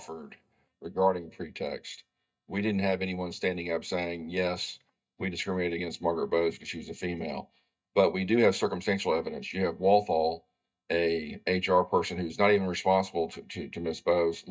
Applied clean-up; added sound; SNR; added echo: neural mask model DeepFilterNet 3.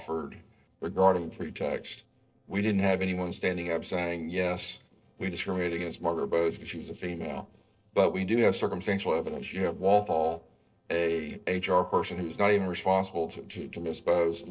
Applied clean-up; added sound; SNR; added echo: neural separator model SepFormer DNS4.